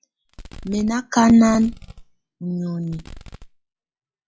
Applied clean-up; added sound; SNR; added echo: classical method log-MMSE.